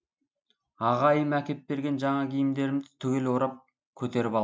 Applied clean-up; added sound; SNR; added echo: none; none; none; none.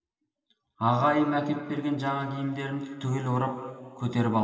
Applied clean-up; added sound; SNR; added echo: none; none; none; reverberation time 2.2 s.